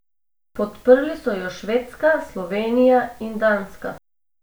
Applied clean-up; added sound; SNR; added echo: none; none; none; none.